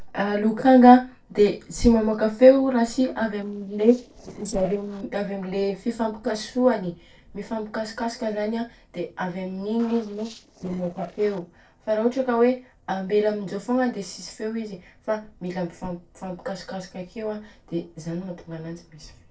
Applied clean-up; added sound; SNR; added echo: neural separator model SepFormer DNS4.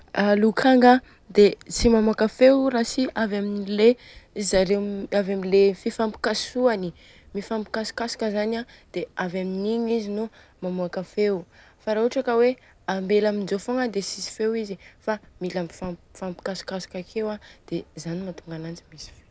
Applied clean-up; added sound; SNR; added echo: none; none; none; none.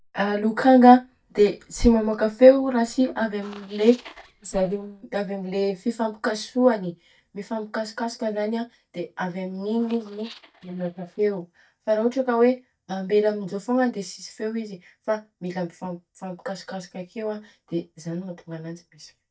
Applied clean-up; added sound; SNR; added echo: neural mask model DeepFilterNet 3.